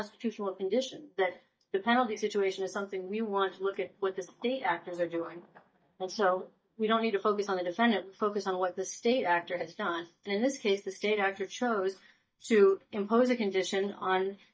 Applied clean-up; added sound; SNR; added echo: neural mask model DeepFilterNet 3.